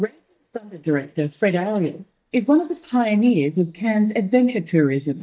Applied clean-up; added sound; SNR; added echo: neural mask model DeepFilterNet 3.